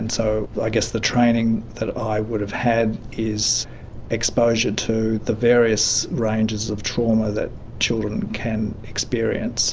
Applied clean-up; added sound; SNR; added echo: none; none; none; none.